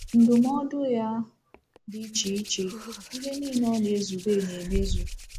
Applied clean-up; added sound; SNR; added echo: none; Hands; 10 dB; none.